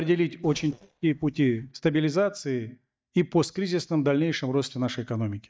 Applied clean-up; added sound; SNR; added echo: neural mask model DeepFilterNet 3.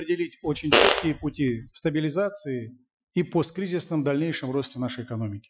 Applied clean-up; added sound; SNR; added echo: classical method Wiener filter.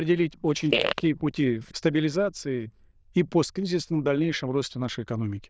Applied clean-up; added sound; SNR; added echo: neural diffusion model UNIVERSE++.